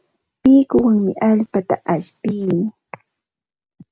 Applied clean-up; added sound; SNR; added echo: none; none; none; none.